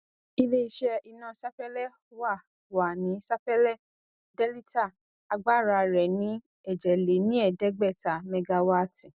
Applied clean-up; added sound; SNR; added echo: none; none; none; none.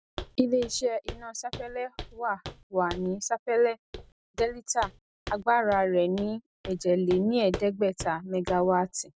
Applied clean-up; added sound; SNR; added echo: none; Walk, footsteps; 15 dB; none.